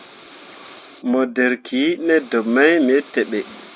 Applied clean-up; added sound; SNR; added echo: none; Breathing; 13 dB; none.